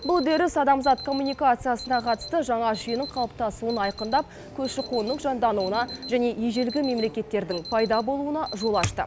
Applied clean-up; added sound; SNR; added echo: none; Alarm; 14 dB; none.